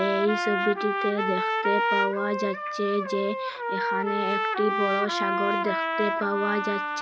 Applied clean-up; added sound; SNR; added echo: none; Trumpet; -1 dB; none.